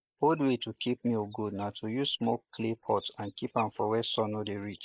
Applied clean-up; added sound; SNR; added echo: neural mask model Resemble Enhance denoiser.